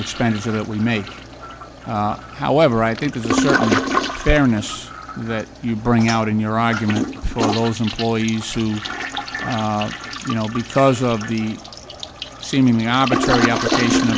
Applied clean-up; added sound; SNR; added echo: none; Toilet flush; 5 dB; none.